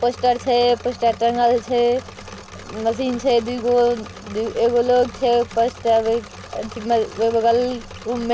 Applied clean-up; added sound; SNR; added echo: none; Engine / Mechanisms; 17 dB; none.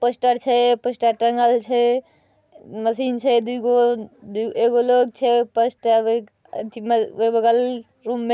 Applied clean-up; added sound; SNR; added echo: none; none; none; none.